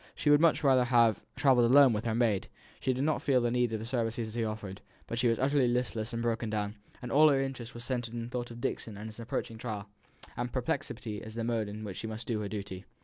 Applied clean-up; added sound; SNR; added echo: none; none; none; none.